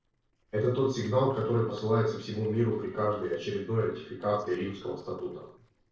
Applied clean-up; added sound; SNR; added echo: neural separator model SepFormer DNS4.